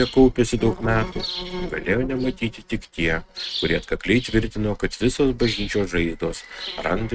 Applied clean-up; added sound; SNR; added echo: neural mask model RNNoise.